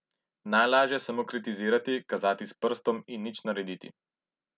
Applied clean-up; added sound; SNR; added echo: none; none; none; none.